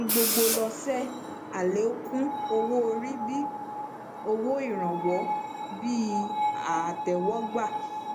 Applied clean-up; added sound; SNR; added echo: none; Screech; 2 dB; none.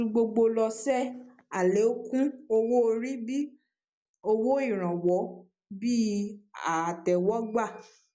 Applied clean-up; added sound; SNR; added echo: none; none; none; none.